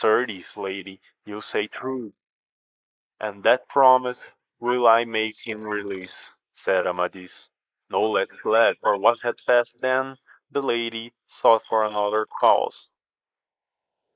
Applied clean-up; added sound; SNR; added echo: neural mask model Resemble Enhance denoiser.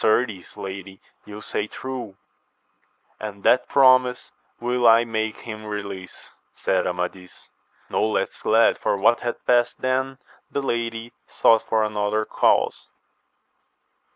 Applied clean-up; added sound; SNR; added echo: none; none; none; none.